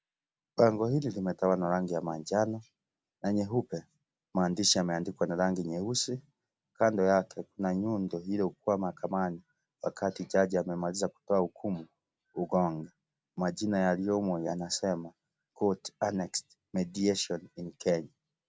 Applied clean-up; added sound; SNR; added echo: none; none; none; none.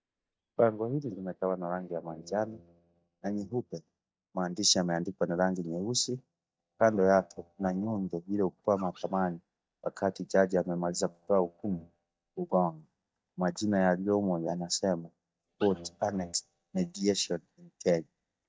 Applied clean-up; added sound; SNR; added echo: neural mask model DeepFilterNet 3.